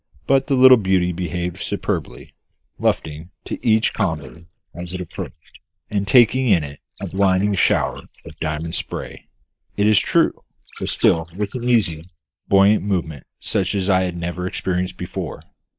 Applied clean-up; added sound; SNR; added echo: neural mask model Resemble Enhance denoiser.